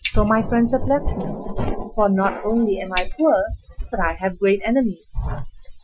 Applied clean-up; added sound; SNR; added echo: classical method Wiener filter.